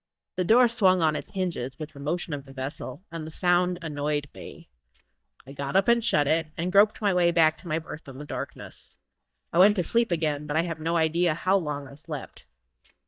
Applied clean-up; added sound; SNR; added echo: neural mask model DeepFilterNet 3.